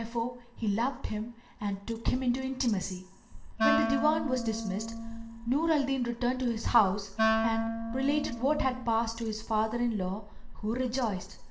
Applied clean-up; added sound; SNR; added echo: none; Wind instrument, woodwind instrument; 3 dB; reverberation time 0.9 s.